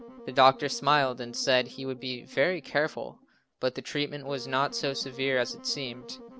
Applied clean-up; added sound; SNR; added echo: none; Wind instrument, woodwind instrument; 19 dB; none.